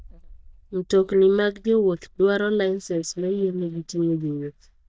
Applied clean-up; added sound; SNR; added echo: neural mask model DeepFilterNet 3.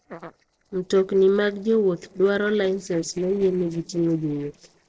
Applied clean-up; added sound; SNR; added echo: neural separator model SepFormer DNS4.